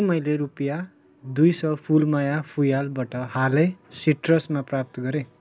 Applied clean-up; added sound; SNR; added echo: none; none; none; none.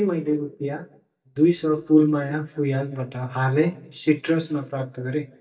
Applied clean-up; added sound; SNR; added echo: neural mask model DeepFilterNet 3.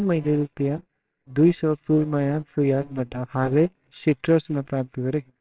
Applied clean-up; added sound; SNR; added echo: neural separator model SepFormer WHAMR!.